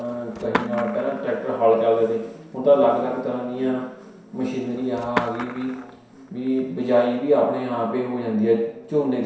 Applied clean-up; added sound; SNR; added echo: none; Skateboard; 14 dB; reverberation time 0.7 s.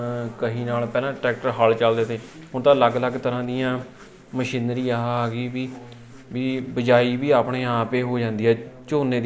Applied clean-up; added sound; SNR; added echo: none; none; none; none.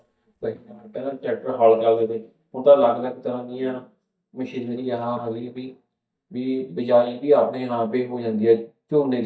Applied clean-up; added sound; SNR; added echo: neural mask model DeepFilterNet 3.